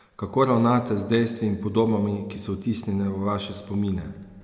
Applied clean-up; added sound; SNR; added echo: none; none; none; none.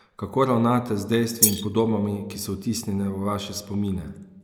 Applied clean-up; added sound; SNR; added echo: neural mask model Resemble Enhance denoiser.